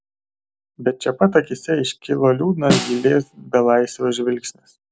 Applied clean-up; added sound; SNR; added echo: none; Snare drum; 6 dB; none.